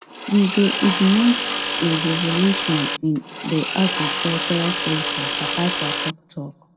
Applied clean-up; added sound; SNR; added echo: none; Tools; 2 dB; reverberation time 1.1 s.